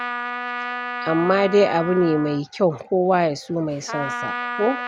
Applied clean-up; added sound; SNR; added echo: none; Trumpet; 8 dB; none.